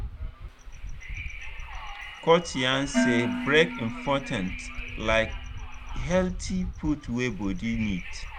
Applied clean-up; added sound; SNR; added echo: none; Dishes, pots, and pans + Wind; 4 dB; none.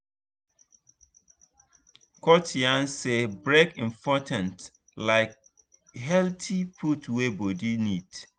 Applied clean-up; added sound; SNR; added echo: none; none; none; none.